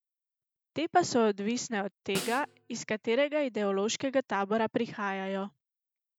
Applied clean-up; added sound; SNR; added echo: none; Snare drum; 12 dB; none.